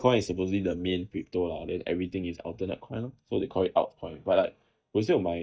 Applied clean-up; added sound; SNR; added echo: neural mask model DeepFilterNet 3.